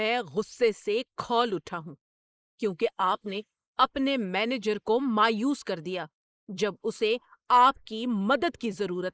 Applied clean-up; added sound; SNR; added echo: neural mask model Resemble Enhance denoiser.